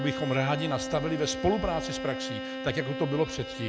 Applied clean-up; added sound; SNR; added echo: none; Bowed string instrument; 6 dB; none.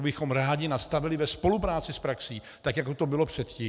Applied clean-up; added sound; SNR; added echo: none; none; none; none.